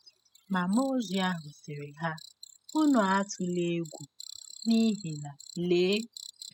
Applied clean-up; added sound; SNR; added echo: classical method spectral subtraction.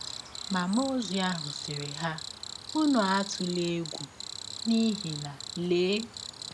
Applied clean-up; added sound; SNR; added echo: none; Cricket; 9 dB; none.